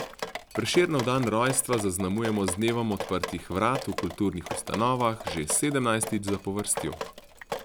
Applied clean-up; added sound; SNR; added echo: none; Drip; 10 dB; none.